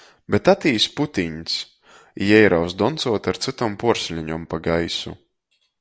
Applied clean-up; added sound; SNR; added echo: none; none; none; none.